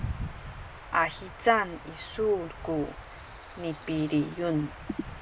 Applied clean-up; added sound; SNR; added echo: none; Stream / Chirp, tweet / Wind; 10 dB; none.